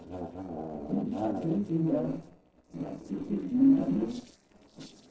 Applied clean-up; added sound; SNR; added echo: neural separator model SepFormer DNS4.